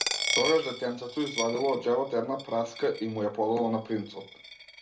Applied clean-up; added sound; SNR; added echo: none; Coin (dropping); 7 dB; reverberation time 0.3 s.